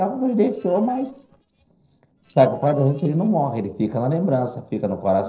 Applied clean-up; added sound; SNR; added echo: neural separator model SepFormer DNS4.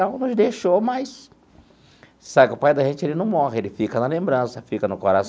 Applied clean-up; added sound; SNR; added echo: none; none; none; none.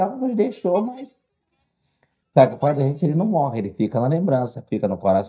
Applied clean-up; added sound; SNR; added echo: neural mask model DeepFilterNet 3.